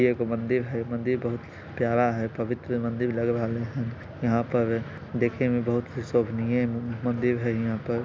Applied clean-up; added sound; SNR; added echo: none; none; none; none.